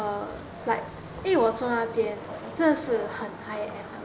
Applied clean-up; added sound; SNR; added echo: none; Skateboard; 13 dB; none.